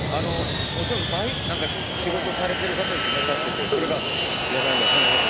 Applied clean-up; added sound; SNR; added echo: none; Fixed-wing aircraft, airplane; -5 dB; none.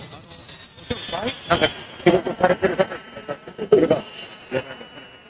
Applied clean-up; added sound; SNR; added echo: neural mask model RNNoise.